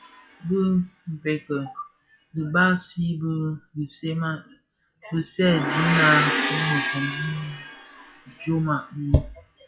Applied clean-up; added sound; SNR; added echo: classical method WPE with log-MMSE.